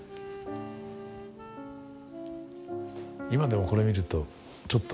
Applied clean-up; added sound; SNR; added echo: none; none; none; none.